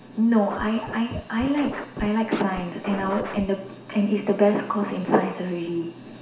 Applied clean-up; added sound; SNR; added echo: none; Scratching (performance technique); 11 dB; reverberation time 0.7 s.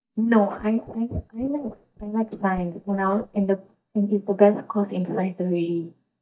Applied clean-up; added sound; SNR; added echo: neural mask model DeepFilterNet 3.